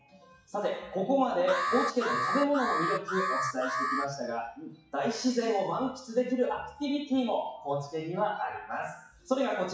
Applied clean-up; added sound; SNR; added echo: classical method WPE with log-MMSE.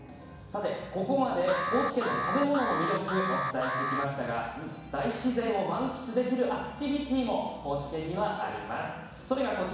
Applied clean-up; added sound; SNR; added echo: none; Alarm; 3 dB; reverberation time 1.1 s.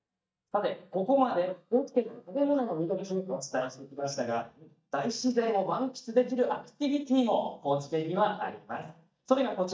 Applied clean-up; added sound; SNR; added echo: neural mask model DeepFilterNet 3.